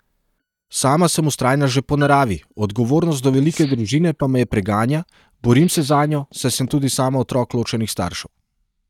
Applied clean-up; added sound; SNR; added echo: neural mask model DeepFilterNet 3.